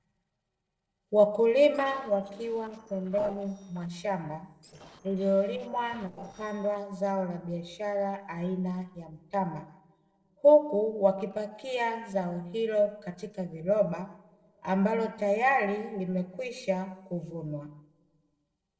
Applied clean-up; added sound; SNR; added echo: neural separator model SepFormer DNS4.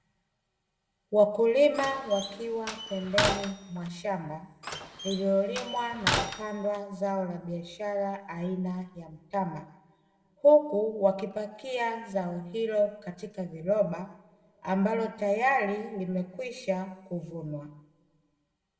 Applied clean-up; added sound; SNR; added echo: none; Slam; 4 dB; reverberation time 1.1 s.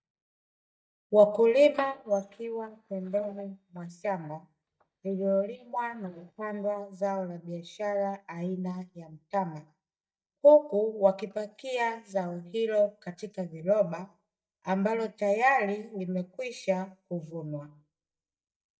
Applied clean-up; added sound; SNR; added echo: neural mask model DeepFilterNet 3.